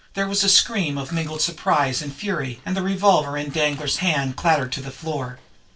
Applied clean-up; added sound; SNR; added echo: neural separator model SepFormer DNS4.